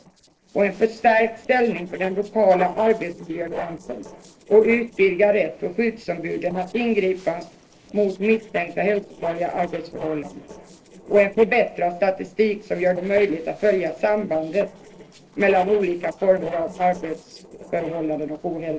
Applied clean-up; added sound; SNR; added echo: neural separator model SepFormer DNS4.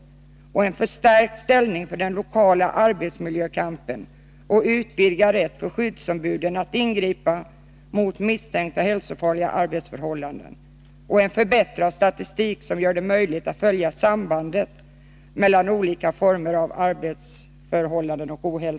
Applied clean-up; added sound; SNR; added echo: none; none; none; none.